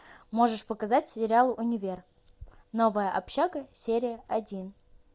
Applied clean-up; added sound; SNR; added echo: none; none; none; none.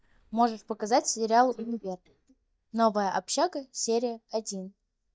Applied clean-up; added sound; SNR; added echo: neural mask model DeepFilterNet 3.